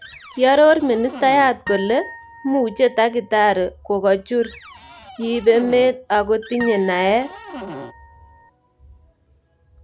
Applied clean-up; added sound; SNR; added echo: none; Harp + Cupboard open or close; 15 dB; none.